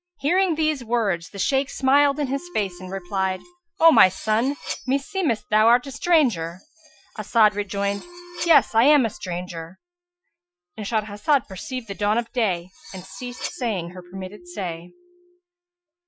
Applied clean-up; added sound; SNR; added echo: classical method Wiener filter.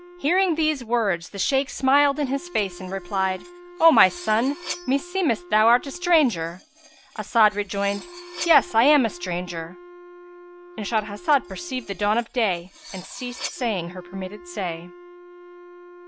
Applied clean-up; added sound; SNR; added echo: none; Cutlery, silverware + Wind instrument, woodwind instrument; 17 dB; none.